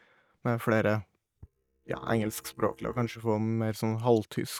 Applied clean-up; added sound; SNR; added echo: neural mask model DeepFilterNet 3.